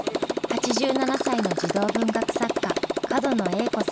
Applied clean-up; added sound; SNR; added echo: none; Motorcycle; -1 dB; none.